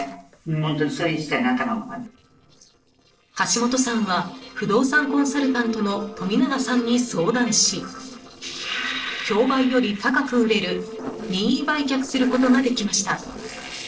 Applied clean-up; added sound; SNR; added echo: neural separator model SepFormer DNS4.